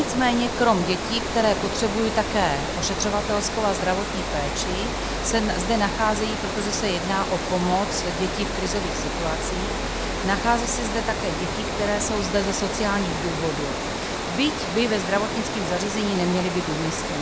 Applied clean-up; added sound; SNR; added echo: none; Water; 2 dB; none.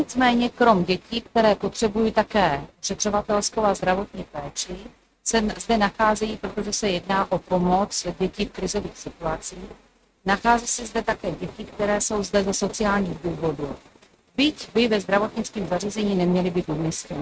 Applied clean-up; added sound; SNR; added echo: neural mask model RNNoise.